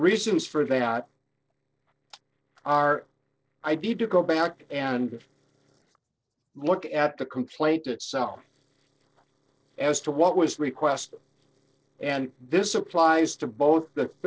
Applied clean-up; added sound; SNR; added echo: neural separator model SepFormer DNS4.